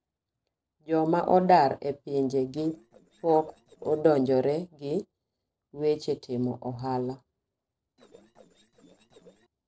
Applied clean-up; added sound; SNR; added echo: neural separator model SepFormer DNS4.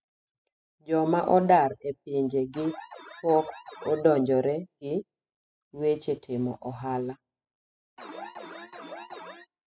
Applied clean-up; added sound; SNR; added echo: classical method spectral subtraction.